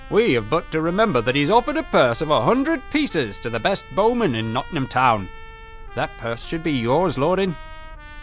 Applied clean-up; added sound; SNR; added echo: none; Boat, Water vehicle + Trumpet; 16 dB; none.